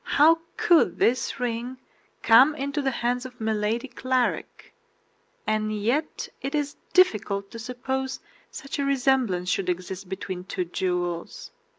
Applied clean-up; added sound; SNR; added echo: none; none; none; none.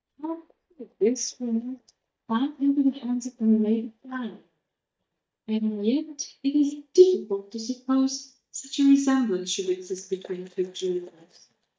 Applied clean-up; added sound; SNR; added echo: neural mask model DeepFilterNet 3.